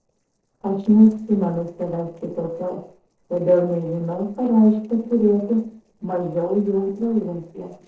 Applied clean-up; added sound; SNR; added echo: neural separator model SepFormer DNS4.